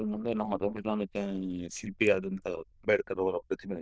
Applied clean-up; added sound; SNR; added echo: neural diffusion model UNIVERSE++.